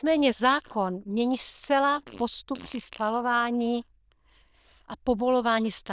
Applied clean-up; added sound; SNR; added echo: neural diffusion model UNIVERSE++.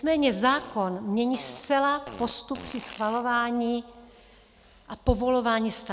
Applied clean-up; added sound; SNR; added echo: none; Fart; 18 dB; none.